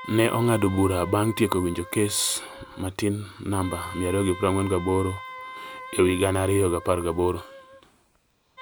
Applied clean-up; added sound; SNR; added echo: none; Wind instrument, woodwind instrument; 16 dB; none.